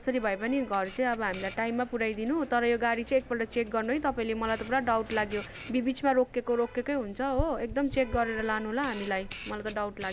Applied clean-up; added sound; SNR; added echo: none; Camera; 14 dB; none.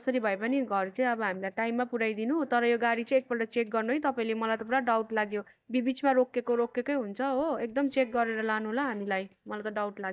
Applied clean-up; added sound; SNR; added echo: neural mask model DeepFilterNet 3.